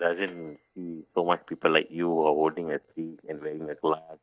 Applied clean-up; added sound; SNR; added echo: neural mask model DeepFilterNet 3.